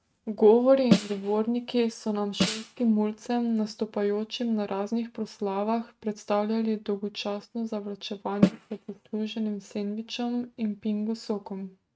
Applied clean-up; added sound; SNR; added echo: neural mask model RNNoise.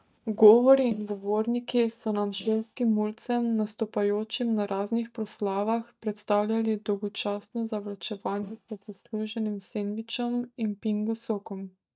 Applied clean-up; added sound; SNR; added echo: neural mask model DeepFilterNet 3.